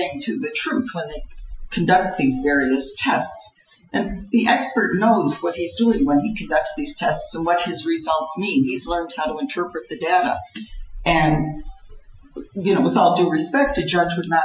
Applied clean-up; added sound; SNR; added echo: classical method Wiener filter.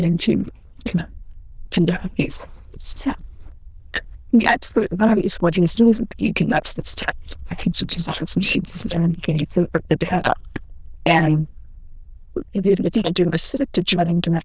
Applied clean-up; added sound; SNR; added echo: neural diffusion model UNIVERSE++.